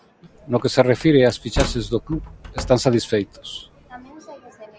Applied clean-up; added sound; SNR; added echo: none; Slam; 11 dB; none.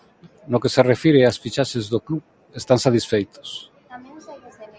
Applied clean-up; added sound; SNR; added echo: none; none; none; none.